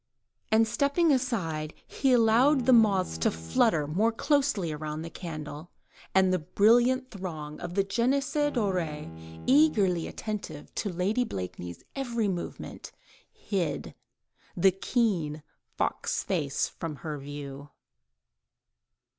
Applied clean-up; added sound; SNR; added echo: none; Bowed string instrument; 16 dB; none.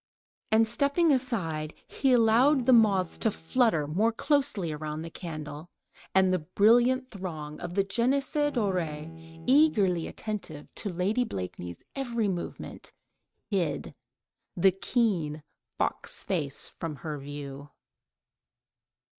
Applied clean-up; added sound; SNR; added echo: neural mask model RNNoise.